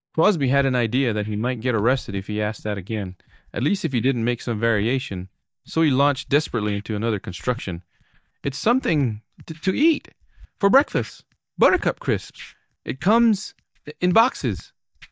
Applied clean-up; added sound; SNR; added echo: neural mask model DeepFilterNet 3.